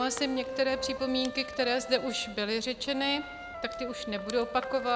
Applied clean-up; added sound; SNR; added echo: none; Wind instrument, woodwind instrument; 10 dB; none.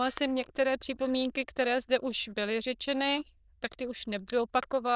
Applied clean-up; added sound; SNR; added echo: neural diffusion model UNIVERSE++.